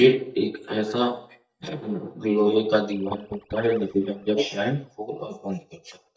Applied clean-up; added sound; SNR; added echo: neural mask model DeepFilterNet 3.